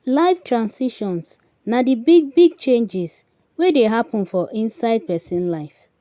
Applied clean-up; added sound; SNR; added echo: none; none; none; none.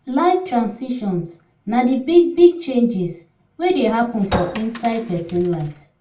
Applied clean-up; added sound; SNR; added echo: none; Chink, clink; 11 dB; reverberation time 0.3 s.